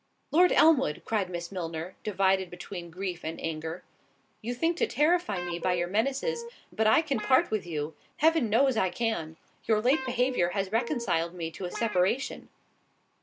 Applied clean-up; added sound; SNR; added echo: none; Guitar; 11 dB; none.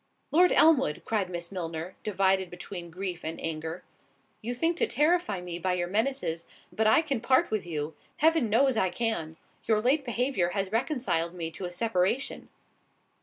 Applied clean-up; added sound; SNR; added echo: none; none; none; none.